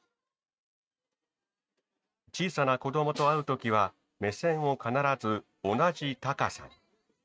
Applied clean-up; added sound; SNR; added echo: neural mask model RNNoise.